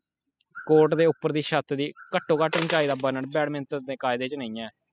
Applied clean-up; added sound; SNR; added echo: classical method spectral subtraction.